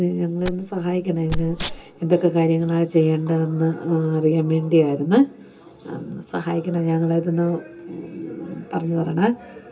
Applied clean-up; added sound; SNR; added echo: none; Wild animals; 6 dB; reverberation time 0.2 s.